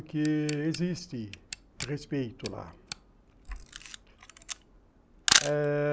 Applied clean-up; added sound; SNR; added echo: none; Camera; 2 dB; none.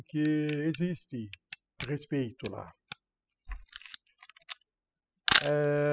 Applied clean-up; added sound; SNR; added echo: classical method spectral subtraction.